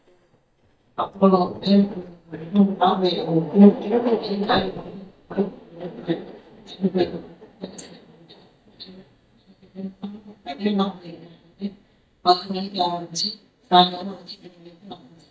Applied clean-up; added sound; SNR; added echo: neural mask model DeepFilterNet 3.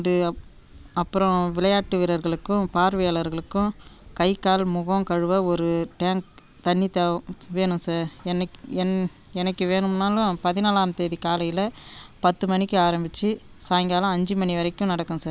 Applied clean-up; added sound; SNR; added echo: none; none; none; none.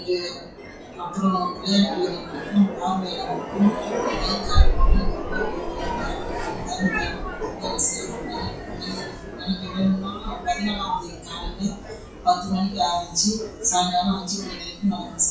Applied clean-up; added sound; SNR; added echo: classical method WPE with log-MMSE.